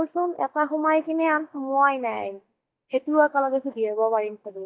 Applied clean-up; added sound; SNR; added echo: neural mask model DeepFilterNet 3.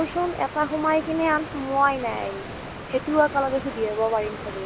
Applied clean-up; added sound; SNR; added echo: none; Water; 11 dB; none.